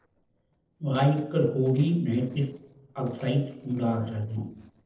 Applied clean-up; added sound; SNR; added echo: neural separator model SepFormer DNS4.